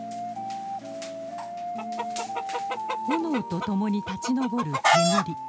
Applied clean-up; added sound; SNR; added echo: none; Chicken, rooster; -1 dB; none.